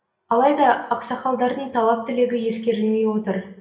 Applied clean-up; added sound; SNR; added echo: none; none; none; reverberation time 0.8 s.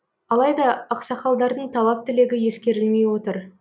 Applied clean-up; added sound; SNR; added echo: none; none; none; none.